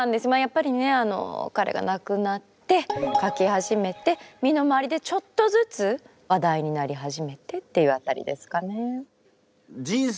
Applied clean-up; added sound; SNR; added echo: none; none; none; none.